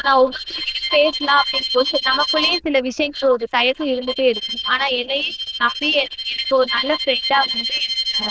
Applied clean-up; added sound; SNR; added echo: neural diffusion model UNIVERSE++.